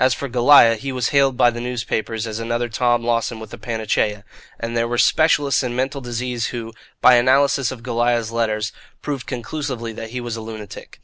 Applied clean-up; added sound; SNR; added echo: none; none; none; none.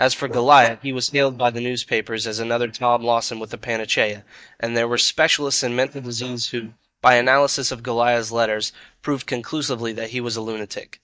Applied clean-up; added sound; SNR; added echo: neural mask model DeepFilterNet 3.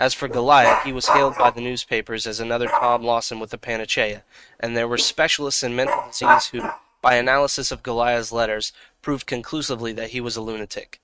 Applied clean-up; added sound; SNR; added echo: neural mask model RNNoise.